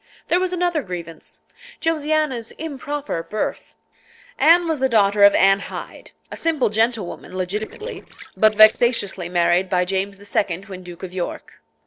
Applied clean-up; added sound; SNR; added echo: neural separator model SepFormer DNS4.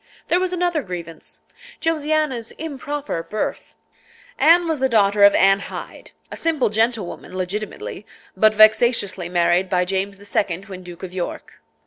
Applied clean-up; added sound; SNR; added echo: none; none; none; none.